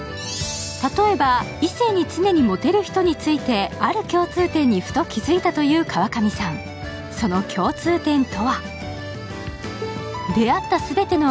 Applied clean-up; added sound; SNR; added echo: none; none; none; none.